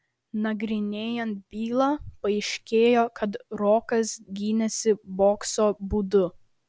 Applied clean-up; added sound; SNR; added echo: none; none; none; none.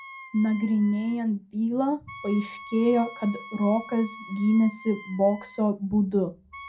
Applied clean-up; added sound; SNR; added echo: none; Wind instrument, woodwind instrument; 18 dB; reverberation time 0.2 s.